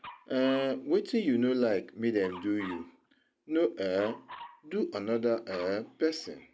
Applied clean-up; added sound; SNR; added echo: none; Dog; 20 dB; none.